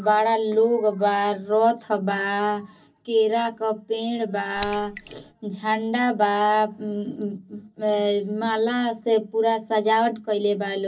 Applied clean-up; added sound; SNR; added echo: none; Raindrop / Splash, splatter; 17 dB; reverberation time 0.4 s.